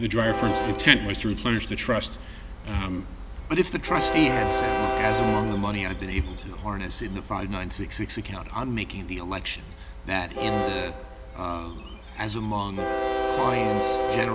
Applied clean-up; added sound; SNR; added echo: none; Train; 2 dB; none.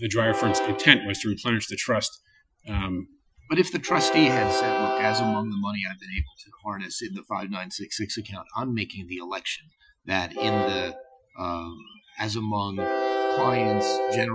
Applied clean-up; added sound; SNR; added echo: classical method Wiener filter.